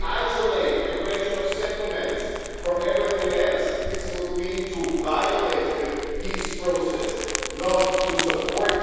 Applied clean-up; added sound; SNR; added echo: none; Crumpling, crinkling; 7 dB; reverberation time 2.2 s.